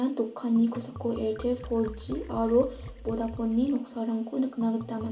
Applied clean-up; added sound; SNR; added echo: none; Liquid; 15 dB; reverberation time 0.2 s.